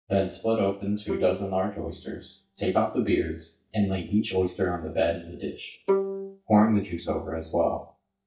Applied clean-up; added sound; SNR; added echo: neural mask model DeepFilterNet 3.